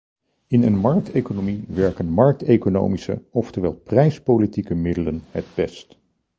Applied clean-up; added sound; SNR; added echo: none; none; none; none.